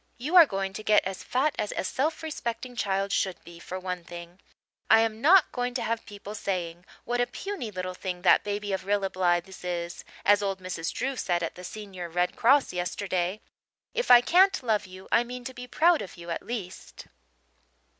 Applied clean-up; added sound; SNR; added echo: none; none; none; none.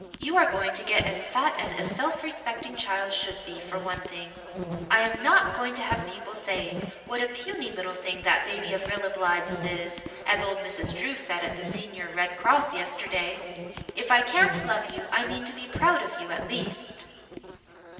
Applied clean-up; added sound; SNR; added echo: none; Insect; 11 dB; reverberation time 2.3 s.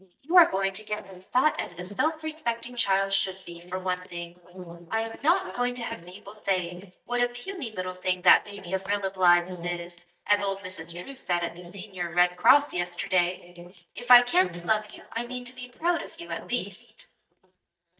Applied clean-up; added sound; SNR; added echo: neural mask model DeepFilterNet 3.